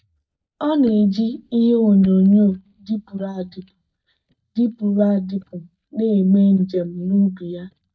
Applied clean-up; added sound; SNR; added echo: neural mask model DeepFilterNet 3.